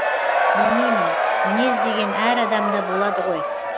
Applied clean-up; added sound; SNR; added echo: none; Crowd / Cheering; -4 dB; none.